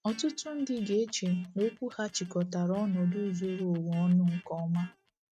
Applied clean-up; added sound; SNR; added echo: neural mask model RNNoise.